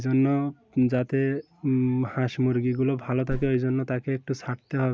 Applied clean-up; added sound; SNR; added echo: none; Whoosh, swoosh, swish; 9 dB; none.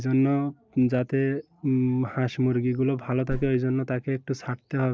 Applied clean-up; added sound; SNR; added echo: neural separator model SepFormer DNS4.